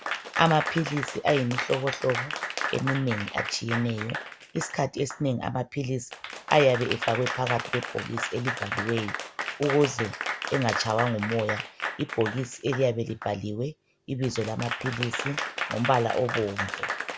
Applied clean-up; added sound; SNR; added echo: none; Applause / Crowd; 6 dB; none.